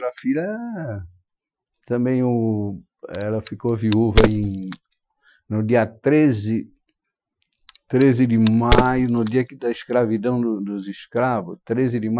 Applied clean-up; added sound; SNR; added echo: classical method Wiener filter.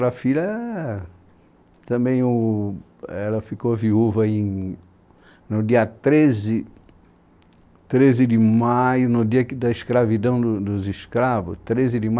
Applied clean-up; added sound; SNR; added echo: none; none; none; none.